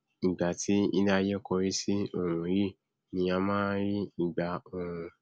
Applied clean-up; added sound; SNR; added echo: none; none; none; none.